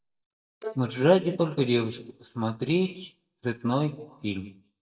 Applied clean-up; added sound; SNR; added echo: neural mask model DeepFilterNet 3.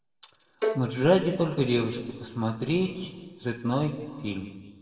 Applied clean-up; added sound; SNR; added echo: none; Bowed string instrument; 6 dB; reverberation time 1.5 s.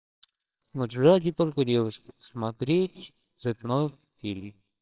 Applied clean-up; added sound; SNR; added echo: neural separator model SepFormer WHAMR!.